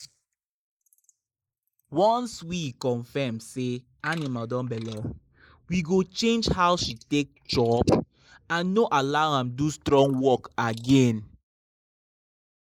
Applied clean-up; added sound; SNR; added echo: neural mask model Resemble Enhance denoiser.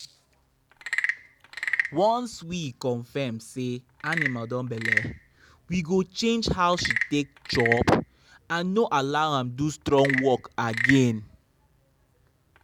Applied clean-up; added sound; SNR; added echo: none; Wood / Percussion / Frog; 7 dB; none.